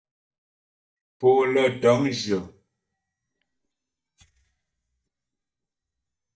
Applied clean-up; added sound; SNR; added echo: neural mask model DeepFilterNet 3.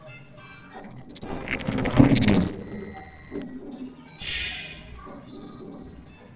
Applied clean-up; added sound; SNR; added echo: neural separator model SepFormer DNS4.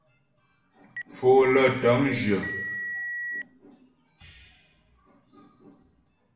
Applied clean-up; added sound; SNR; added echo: none; Telephone; 9 dB; reverberation time 0.9 s.